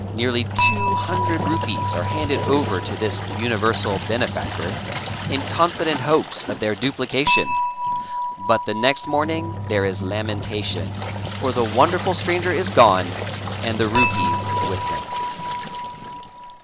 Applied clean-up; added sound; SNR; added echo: none; Dishes, pots, and pans / Chink, clink + Engine; 2 dB; none.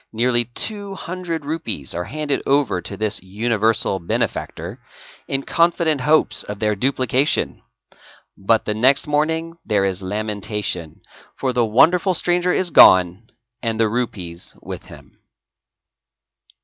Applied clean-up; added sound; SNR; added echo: none; none; none; none.